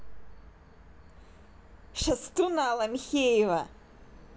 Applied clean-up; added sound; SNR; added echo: none; none; none; none.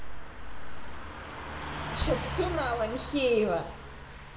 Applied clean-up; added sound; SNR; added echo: none; Car passing by / Truck; 8 dB; reverberation time 2.2 s.